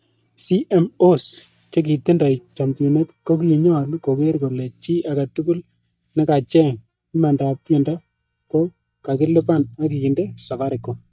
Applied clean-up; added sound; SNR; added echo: neural mask model DeepFilterNet 3.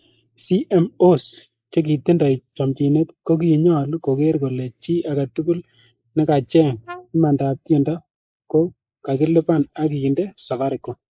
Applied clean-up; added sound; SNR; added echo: neural mask model Resemble Enhance denoiser.